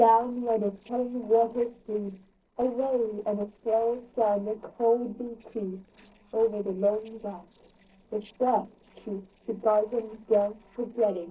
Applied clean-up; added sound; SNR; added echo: neural separator model SepFormer DNS4.